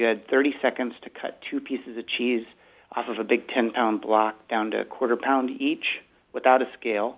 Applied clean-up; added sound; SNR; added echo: none; none; none; none.